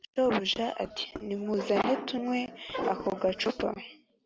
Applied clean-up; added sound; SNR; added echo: none; Knock; 18 dB; none.